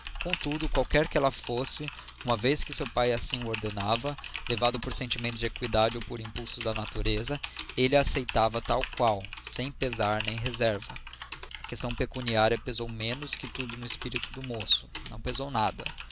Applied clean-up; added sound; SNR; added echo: none; Typing; 9 dB; none.